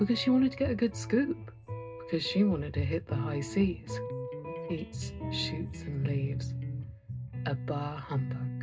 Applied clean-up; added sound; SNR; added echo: none; Electric guitar; 14 dB; reverberation time 0.2 s.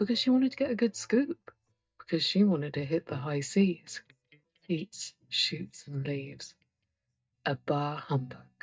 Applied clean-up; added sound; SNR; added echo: neural mask model DeepFilterNet 3.